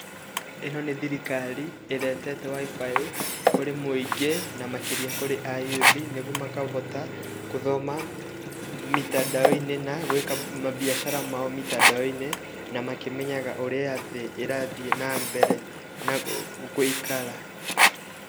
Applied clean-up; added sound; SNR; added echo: none; Sink (filling or washing); -1 dB; none.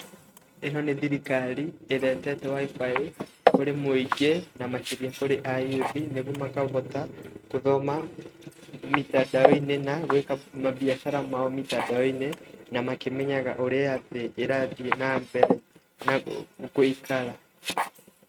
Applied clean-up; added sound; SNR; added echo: neural mask model RNNoise.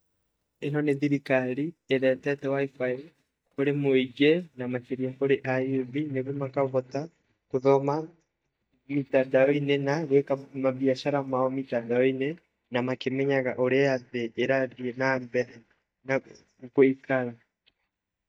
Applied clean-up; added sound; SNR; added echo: neural mask model DeepFilterNet 3.